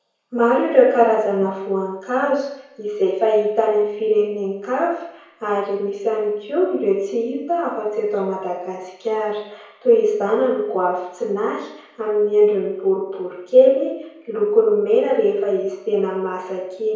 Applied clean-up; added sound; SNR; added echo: none; none; none; reverberation time 0.9 s.